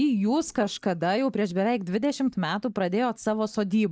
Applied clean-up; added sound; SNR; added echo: neural mask model DeepFilterNet 3.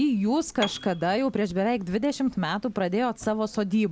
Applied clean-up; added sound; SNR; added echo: none; Piano; 16 dB; none.